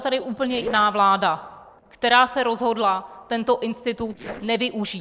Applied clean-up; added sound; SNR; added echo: neural separator model SepFormer DNS4.